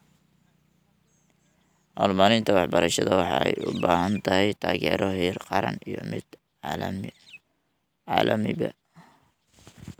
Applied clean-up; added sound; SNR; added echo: none; none; none; none.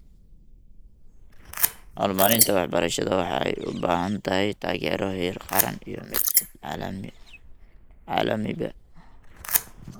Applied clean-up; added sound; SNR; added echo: neural mask model Resemble Enhance denoiser.